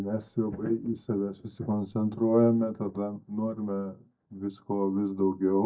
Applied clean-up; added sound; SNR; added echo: neural mask model DeepFilterNet 3.